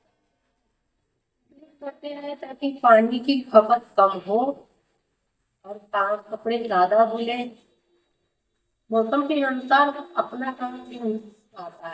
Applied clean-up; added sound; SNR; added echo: neural mask model DeepFilterNet 3.